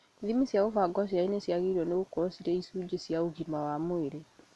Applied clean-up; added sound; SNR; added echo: none; none; none; none.